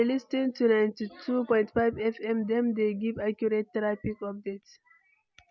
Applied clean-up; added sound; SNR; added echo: none; none; none; none.